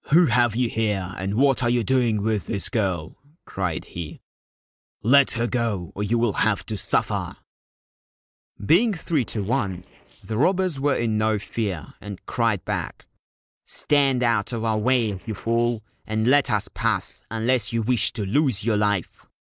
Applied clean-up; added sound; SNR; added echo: neural separator model SepFormer DNS4.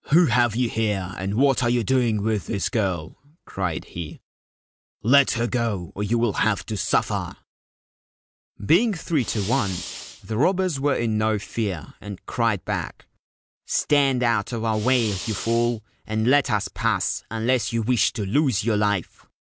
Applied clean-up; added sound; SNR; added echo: none; Fire; 11 dB; none.